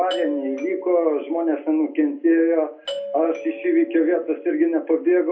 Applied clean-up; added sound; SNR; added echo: none; Doorbell; 14 dB; reverberation time 0.3 s.